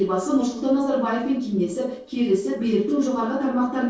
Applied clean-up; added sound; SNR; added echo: neural separator model SepFormer DNS4.